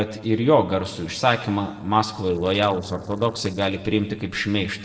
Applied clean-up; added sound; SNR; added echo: neural separator model SepFormer DNS4.